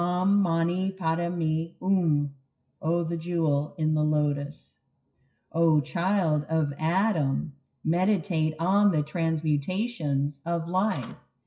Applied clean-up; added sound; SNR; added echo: classical method WPE with log-MMSE.